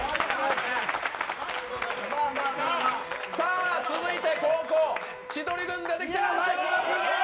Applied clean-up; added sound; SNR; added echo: none; Wind instrument, woodwind instrument; 17 dB; none.